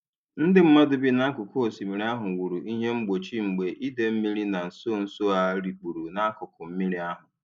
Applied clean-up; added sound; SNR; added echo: none; none; none; none.